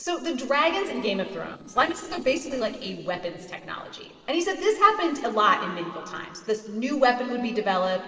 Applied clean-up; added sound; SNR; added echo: neural separator model SepFormer DNS4.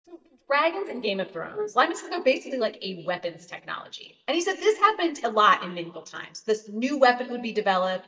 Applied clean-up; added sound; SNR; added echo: neural mask model DeepFilterNet 3.